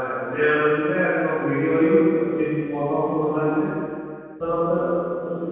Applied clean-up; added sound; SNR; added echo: none; none; none; reverberation time 2.1 s.